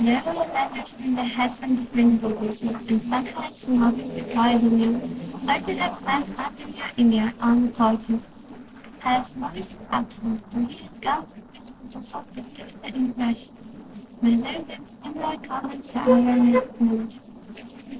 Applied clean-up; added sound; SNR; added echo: neural separator model SepFormer DNS4.